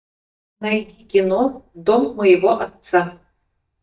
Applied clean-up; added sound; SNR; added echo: neural mask model DeepFilterNet 3.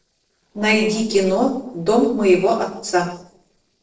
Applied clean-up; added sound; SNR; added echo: neural separator model SepFormer DNS4.